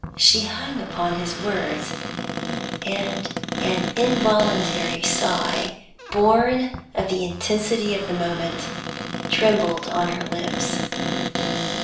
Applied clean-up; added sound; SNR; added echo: none; Cupboard open or close; 4 dB; reverberation time 0.6 s.